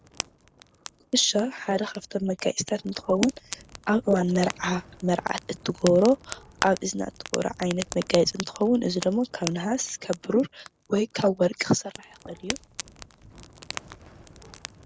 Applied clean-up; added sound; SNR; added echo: none; Fire; 14 dB; none.